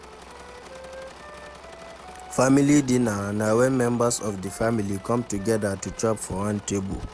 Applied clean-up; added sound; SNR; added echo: none; Wind instrument, woodwind instrument + Engine / Mechanisms; 18 dB; none.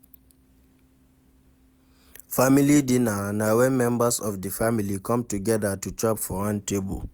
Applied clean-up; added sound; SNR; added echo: none; none; none; none.